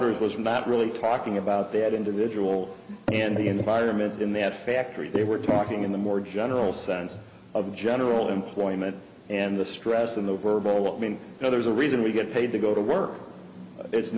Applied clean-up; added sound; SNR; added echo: none; none; none; none.